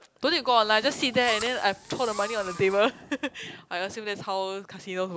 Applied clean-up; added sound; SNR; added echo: none; Fireworks; 15 dB; none.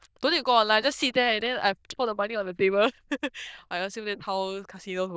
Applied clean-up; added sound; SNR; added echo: neural diffusion model UNIVERSE++.